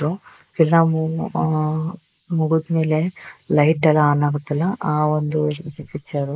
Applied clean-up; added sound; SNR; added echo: neural mask model Resemble Enhance denoiser.